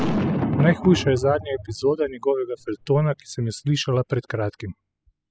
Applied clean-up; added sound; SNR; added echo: classical method spectral subtraction.